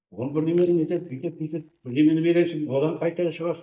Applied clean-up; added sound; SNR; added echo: neural mask model DeepFilterNet 3.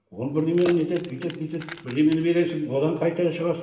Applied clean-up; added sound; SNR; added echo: none; Keys jangling; 19 dB; reverberation time 1.2 s.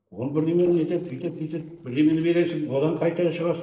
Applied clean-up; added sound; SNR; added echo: neural separator model SepFormer DNS4.